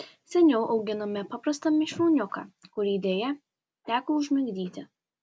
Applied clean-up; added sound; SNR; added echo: none; none; none; none.